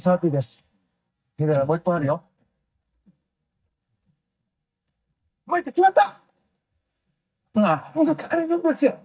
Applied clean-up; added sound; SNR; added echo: neural mask model DeepFilterNet 3.